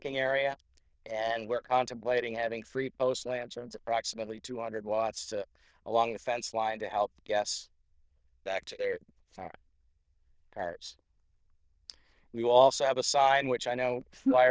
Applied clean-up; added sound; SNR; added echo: neural diffusion model UNIVERSE++.